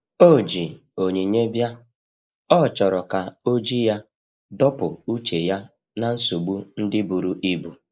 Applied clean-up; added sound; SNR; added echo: neural mask model Resemble Enhance denoiser.